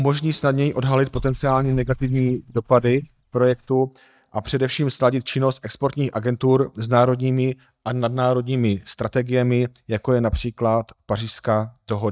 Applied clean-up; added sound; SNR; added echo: neural mask model DeepFilterNet 3.